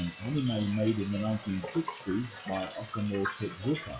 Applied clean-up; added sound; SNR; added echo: classical method WPE with log-MMSE.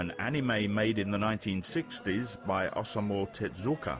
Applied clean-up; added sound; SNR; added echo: none; none; none; none.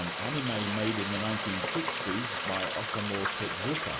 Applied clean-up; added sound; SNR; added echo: none; Frying (food); 0 dB; reverberation time 2.7 s.